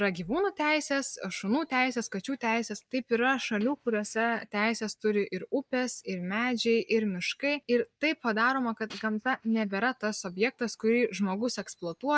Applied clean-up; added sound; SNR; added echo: neural mask model DeepFilterNet 3.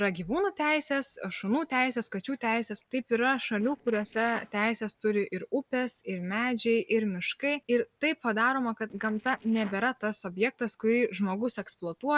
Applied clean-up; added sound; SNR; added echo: neural separator model SepFormer DNS4.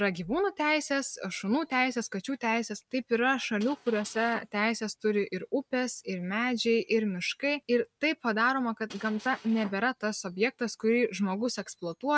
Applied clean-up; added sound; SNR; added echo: neural mask model RNNoise.